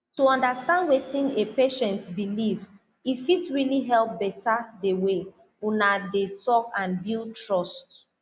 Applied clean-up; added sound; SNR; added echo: none; none; none; none.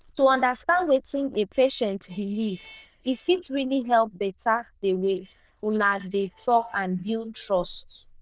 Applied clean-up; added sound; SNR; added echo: neural diffusion model UNIVERSE++.